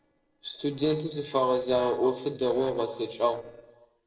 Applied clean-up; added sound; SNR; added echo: neural separator model SepFormer DNS4.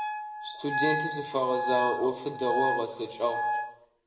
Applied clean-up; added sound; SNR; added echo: none; Wind instrument, woodwind instrument; 1 dB; reverberation time 0.9 s.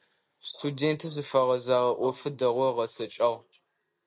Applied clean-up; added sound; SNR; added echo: none; none; none; none.